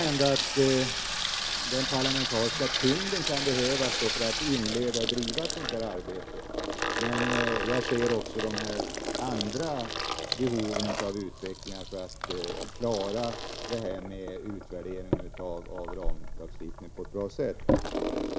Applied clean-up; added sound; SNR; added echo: none; Sink (filling or washing) / Water tap, faucet; 0 dB; none.